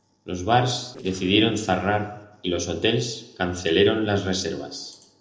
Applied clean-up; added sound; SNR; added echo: neural separator model SepFormer DNS4.